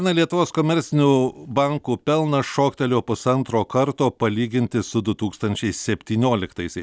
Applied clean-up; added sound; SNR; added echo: none; none; none; none.